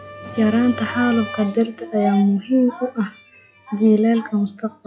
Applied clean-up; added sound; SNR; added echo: classical method log-MMSE.